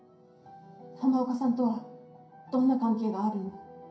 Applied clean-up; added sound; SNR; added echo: none; none; none; reverberation time 0.5 s.